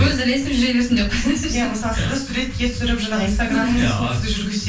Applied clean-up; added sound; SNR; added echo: none; none; none; reverberation time 0.3 s.